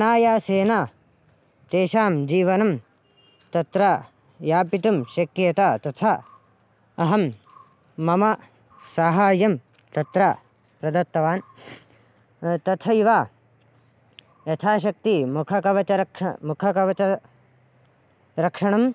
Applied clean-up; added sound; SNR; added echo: none; none; none; none.